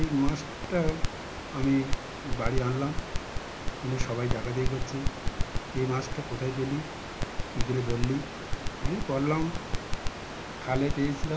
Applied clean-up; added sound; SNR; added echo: none; Crackle; 0 dB; reverberation time 0.4 s.